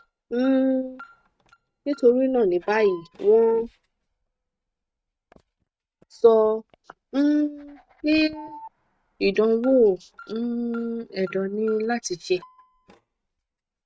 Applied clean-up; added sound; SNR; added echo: neural mask model RNNoise.